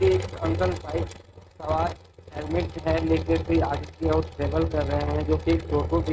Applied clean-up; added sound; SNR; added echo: neural mask model RNNoise.